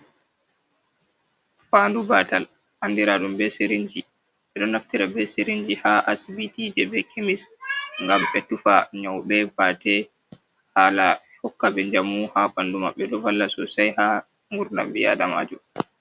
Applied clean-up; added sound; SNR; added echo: none; none; none; none.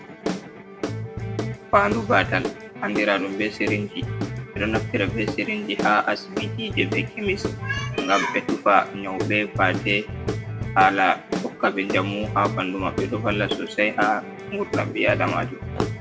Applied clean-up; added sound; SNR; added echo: none; Guitar / Drum; 6 dB; reverberation time 0.4 s.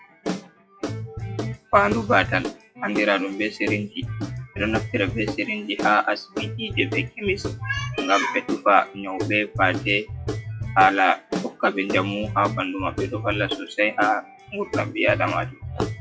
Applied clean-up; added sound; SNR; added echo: classical method WPE with log-MMSE.